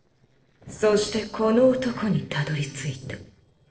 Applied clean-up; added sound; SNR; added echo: neural separator model SepFormer DNS4.